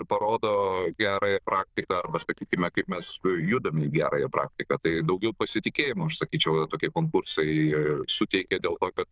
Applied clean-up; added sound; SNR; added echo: neural diffusion model UNIVERSE++.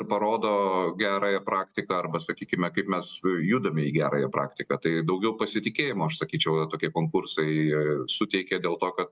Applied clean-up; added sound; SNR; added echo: none; none; none; none.